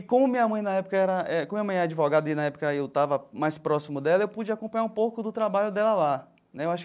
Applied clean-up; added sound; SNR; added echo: none; none; none; none.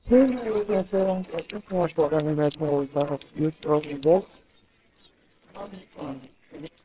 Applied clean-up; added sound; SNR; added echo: neural separator model SepFormer WHAMR!.